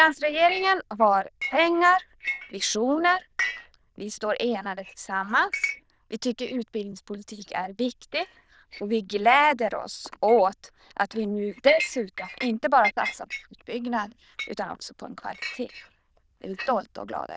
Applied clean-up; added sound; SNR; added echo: neural diffusion model UNIVERSE++.